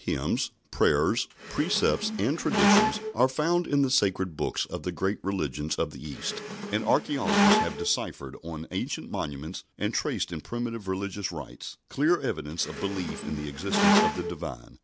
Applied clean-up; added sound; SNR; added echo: none; Squeak; -2 dB; none.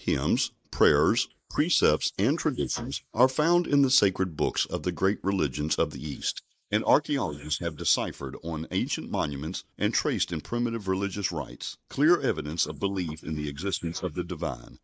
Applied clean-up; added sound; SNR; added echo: neural mask model Resemble Enhance denoiser.